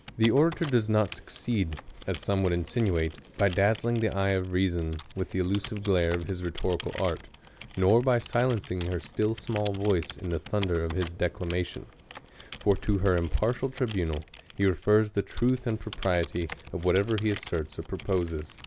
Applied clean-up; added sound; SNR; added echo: none; Computer keyboard; 17 dB; none.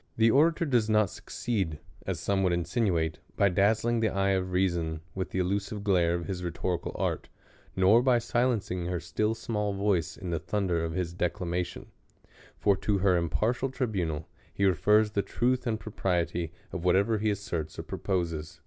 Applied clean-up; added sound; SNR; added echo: none; none; none; none.